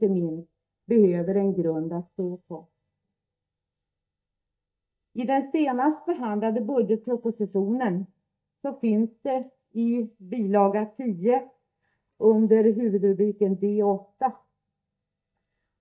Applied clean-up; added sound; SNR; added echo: neural mask model DeepFilterNet 3.